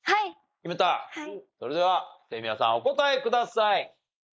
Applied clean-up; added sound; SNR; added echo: neural mask model Resemble Enhance denoiser.